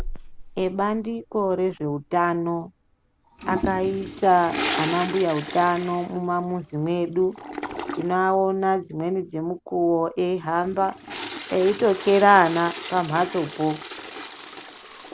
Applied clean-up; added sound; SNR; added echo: none; Toilet flush; 12 dB; none.